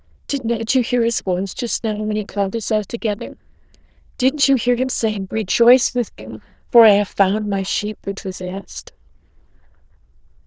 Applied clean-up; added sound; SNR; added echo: neural diffusion model UNIVERSE++.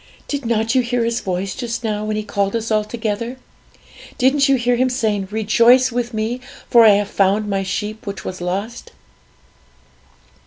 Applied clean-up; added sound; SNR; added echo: none; none; none; none.